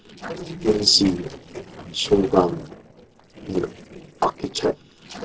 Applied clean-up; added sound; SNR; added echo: neural separator model SepFormer DNS4.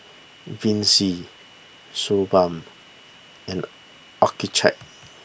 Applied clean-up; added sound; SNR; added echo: none; none; none; none.